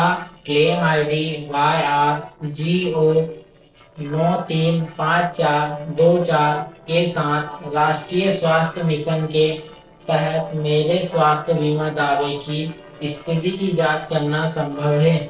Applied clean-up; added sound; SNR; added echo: neural separator model SepFormer DNS4.